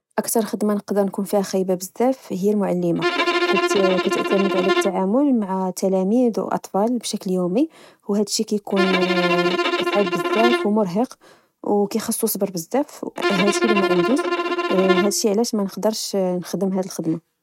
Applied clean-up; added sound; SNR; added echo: neural mask model RNNoise.